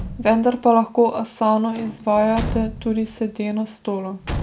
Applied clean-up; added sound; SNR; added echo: none; Slam / Truck / Car; 12 dB; none.